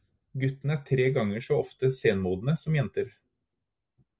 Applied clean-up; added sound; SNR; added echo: none; none; none; none.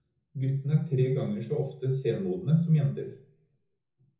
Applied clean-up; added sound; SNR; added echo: none; none; none; reverberation time 0.6 s.